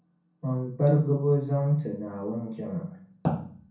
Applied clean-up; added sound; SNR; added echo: none; none; none; reverberation time 0.6 s.